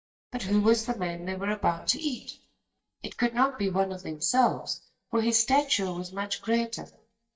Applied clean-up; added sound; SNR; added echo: neural mask model DeepFilterNet 3.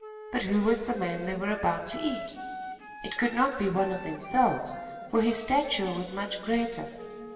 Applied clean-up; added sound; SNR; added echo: none; Wind instrument, woodwind instrument; 14 dB; reverberation time 2.5 s.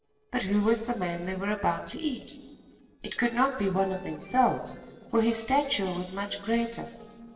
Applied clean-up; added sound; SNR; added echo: neural separator model SepFormer DNS4.